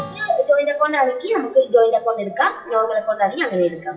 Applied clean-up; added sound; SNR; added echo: classical method WPE with log-MMSE.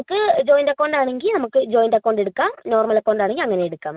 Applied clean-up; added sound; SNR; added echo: none; none; none; none.